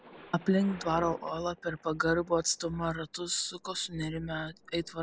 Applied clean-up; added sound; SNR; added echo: none; Thunder; 20 dB; none.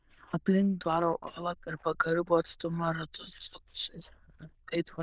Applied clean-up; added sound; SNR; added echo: neural diffusion model UNIVERSE++.